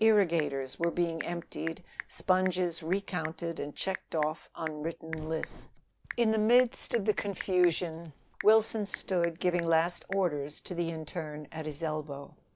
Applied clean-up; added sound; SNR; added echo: none; Telephone / Typing; 16 dB; none.